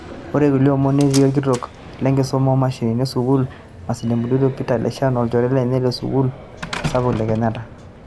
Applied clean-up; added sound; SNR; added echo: none; Slam; 15 dB; none.